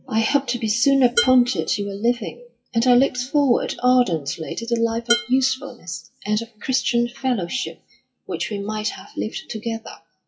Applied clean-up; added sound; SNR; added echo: classical method WPE with log-MMSE.